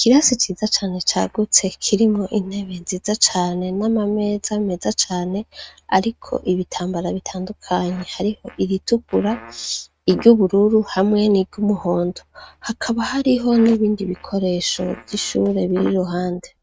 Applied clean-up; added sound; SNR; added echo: neural mask model RNNoise.